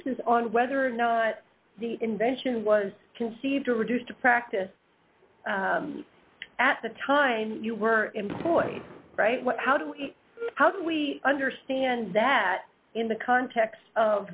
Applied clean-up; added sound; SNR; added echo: none; Fireworks; 12 dB; none.